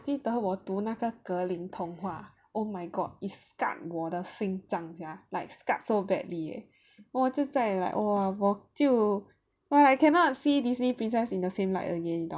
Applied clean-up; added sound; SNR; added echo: none; none; none; none.